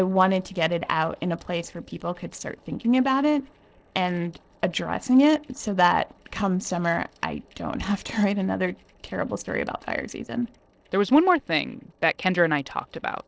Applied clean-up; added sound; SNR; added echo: neural separator model SepFormer DNS4.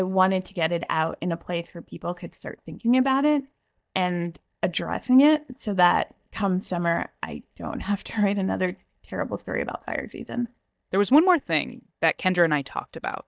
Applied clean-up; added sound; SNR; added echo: neural mask model DeepFilterNet 3.